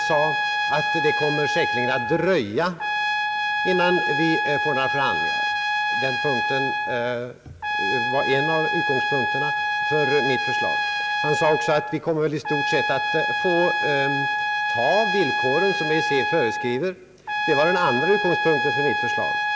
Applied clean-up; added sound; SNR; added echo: none; Trumpet; -1 dB; none.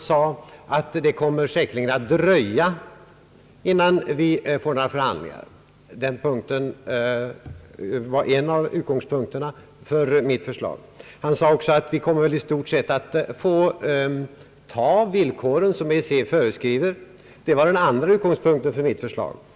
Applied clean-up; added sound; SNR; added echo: none; none; none; none.